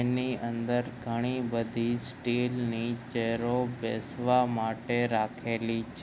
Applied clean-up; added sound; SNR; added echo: none; none; none; none.